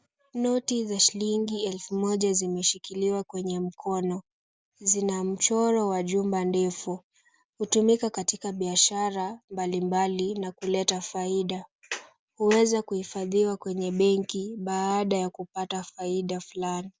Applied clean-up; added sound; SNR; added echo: none; none; none; none.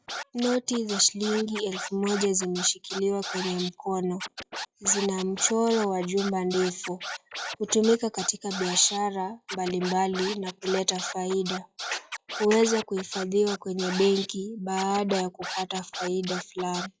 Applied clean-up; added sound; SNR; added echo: classical method log-MMSE.